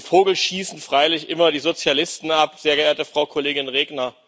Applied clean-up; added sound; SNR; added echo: none; none; none; none.